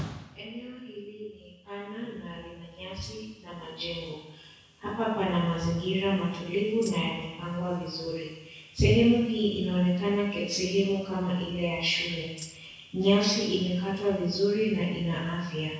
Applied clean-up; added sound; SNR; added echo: none; Tambourine; 18 dB; reverberation time 1.0 s.